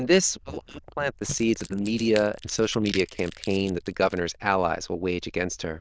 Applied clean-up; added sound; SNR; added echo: neural diffusion model UNIVERSE++.